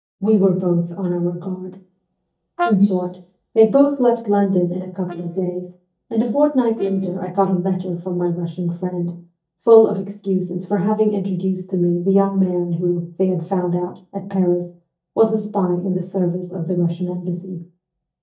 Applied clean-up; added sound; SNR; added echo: neural mask model DeepFilterNet 3.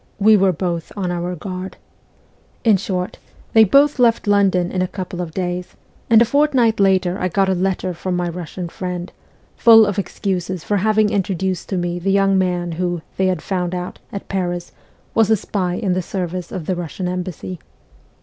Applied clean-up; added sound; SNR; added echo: none; none; none; none.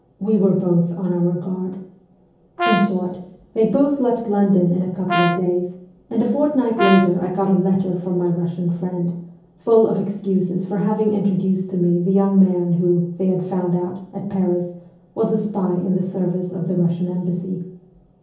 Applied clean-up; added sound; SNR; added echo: none; Brass instrument; 4 dB; reverberation time 0.7 s.